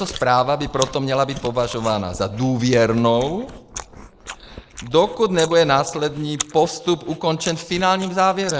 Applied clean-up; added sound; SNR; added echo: neural mask model Resemble Enhance denoiser.